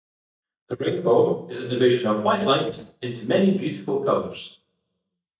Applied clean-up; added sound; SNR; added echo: neural mask model DeepFilterNet 3.